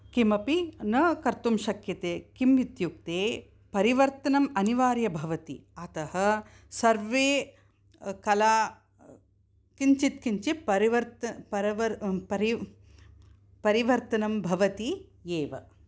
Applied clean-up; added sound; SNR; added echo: none; none; none; none.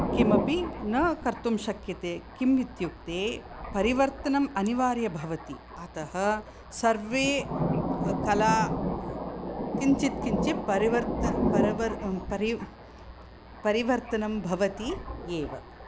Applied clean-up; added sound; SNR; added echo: none; Thunder; 4 dB; none.